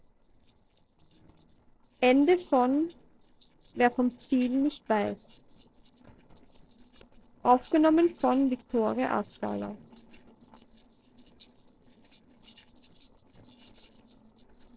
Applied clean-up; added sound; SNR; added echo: neural separator model SepFormer DNS4.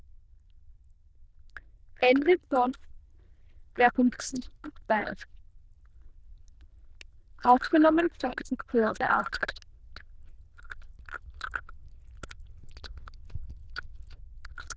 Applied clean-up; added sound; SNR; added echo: neural diffusion model UNIVERSE++.